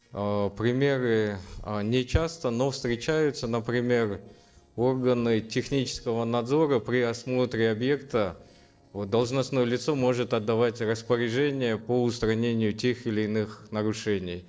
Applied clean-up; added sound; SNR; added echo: neural separator model SepFormer DNS4.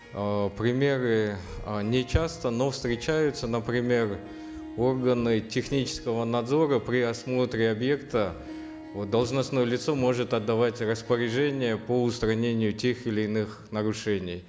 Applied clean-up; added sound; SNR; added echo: none; Harp; 19 dB; none.